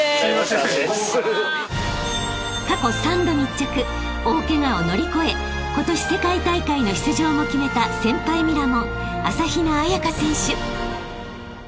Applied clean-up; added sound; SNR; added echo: none; none; none; none.